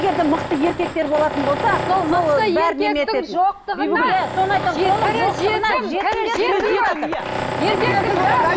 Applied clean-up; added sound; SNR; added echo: none; Tools; 8 dB; none.